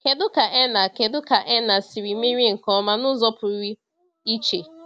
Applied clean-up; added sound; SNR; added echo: none; none; none; none.